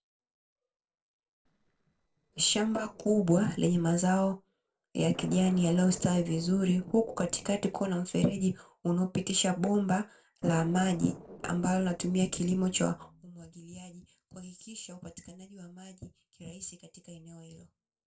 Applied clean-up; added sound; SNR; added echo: neural separator model SepFormer DNS4.